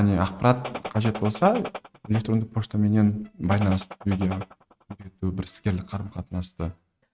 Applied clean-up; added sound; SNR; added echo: neural mask model RNNoise.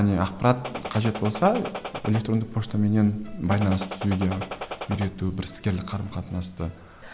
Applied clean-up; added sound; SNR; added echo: none; Gunshot, gunfire; 9 dB; none.